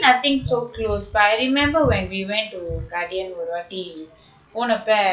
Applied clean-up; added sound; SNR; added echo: classical method log-MMSE.